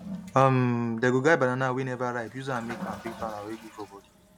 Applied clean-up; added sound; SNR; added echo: none; Toilet flush; 16 dB; none.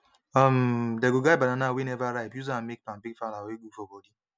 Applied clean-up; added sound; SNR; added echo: none; none; none; none.